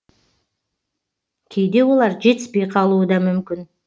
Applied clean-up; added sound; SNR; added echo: none; none; none; none.